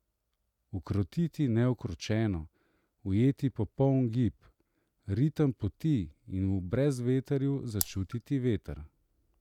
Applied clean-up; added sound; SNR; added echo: none; Raindrop; 8 dB; none.